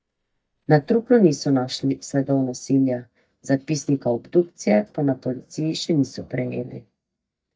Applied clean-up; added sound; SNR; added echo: neural mask model DeepFilterNet 3.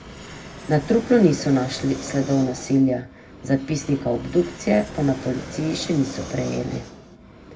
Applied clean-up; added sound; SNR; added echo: none; Fixed-wing aircraft, airplane; 15 dB; reverberation time 0.4 s.